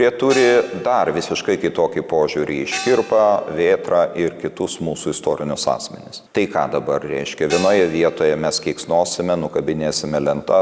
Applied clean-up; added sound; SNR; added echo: none; Gong; 13 dB; none.